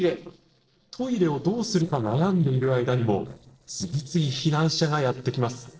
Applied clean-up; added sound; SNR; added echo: neural separator model SepFormer DNS4.